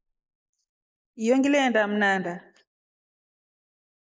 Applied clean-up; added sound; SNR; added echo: neural mask model Resemble Enhance denoiser.